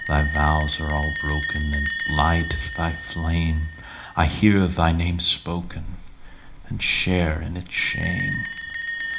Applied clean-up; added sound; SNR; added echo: none; Bell; 4 dB; reverberation time 0.4 s.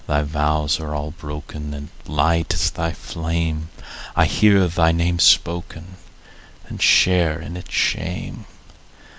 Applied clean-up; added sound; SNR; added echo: none; none; none; none.